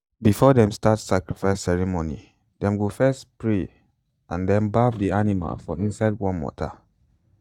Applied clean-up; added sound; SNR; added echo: neural mask model DeepFilterNet 3.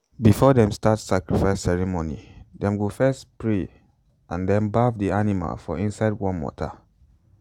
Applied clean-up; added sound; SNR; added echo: none; none; none; none.